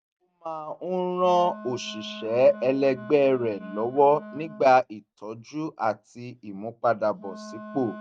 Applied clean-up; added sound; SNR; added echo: neural mask model RNNoise.